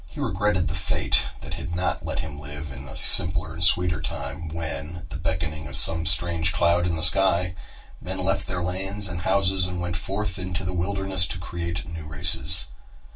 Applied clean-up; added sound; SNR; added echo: none; none; none; reverberation time 0.2 s.